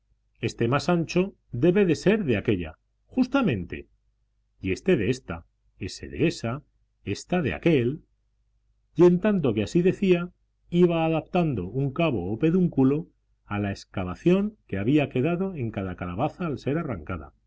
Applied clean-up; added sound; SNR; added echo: none; none; none; none.